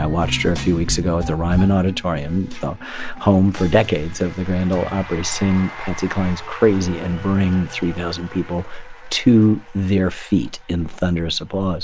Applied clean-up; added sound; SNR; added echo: none; none; none; none.